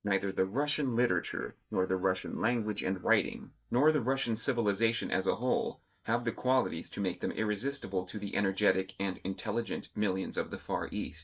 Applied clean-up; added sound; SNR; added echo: neural mask model DeepFilterNet 3.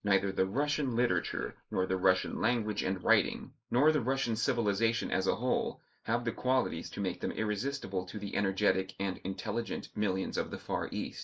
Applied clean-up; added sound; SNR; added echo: neural mask model Resemble Enhance denoiser.